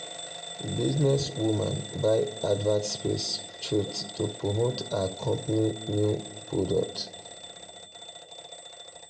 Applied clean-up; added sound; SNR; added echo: none; Alarm / Bell; 12 dB; reverberation time 0.9 s.